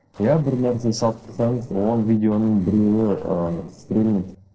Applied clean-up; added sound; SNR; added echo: neural separator model SepFormer DNS4.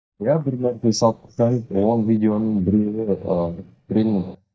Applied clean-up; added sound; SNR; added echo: neural mask model DeepFilterNet 3.